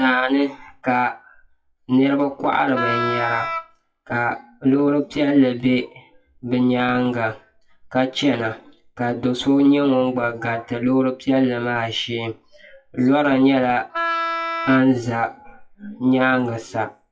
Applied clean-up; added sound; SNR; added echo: classical method WPE with log-MMSE.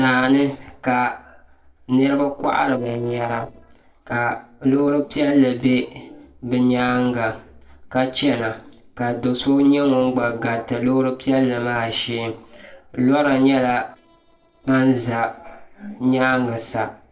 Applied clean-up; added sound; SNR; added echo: neural separator model SepFormer DNS4.